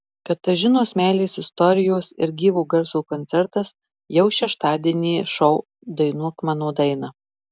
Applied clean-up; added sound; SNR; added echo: none; none; none; none.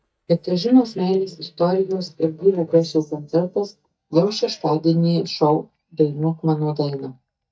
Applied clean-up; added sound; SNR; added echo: neural mask model DeepFilterNet 3.